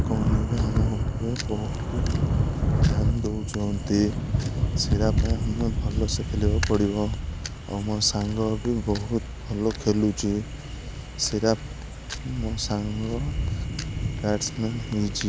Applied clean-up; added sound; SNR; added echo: none; Thunder / Rain; 0 dB; none.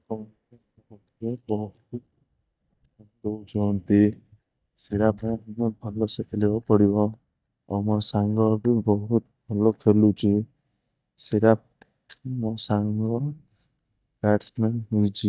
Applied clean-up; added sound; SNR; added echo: neural mask model DeepFilterNet 3.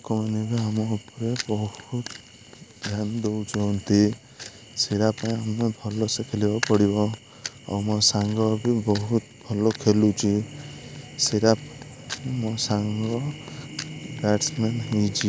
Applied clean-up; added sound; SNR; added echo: none; none; none; none.